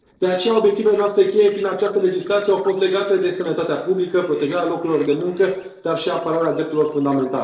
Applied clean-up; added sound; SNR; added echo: neural separator model SepFormer DNS4.